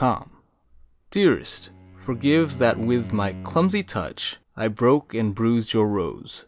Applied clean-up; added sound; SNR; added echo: none; Bowed string instrument; 15 dB; none.